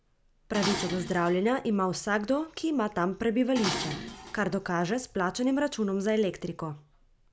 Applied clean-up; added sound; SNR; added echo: none; Dishes, pots, and pans; 10 dB; none.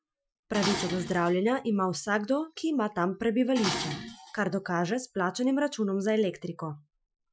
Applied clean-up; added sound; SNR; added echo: classical method Wiener filter.